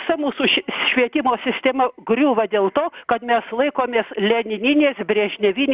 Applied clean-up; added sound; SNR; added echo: none; none; none; none.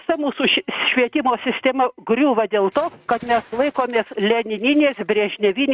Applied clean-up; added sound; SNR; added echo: neural mask model RNNoise.